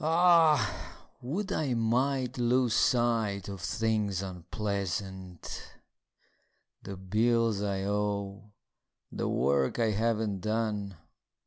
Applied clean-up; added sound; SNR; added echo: none; none; none; none.